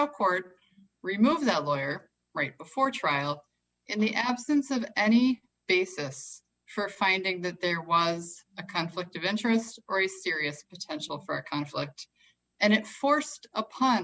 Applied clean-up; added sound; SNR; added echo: none; none; none; none.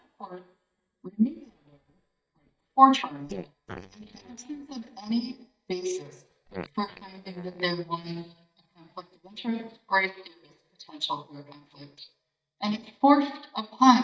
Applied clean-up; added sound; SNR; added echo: neural mask model DeepFilterNet 3.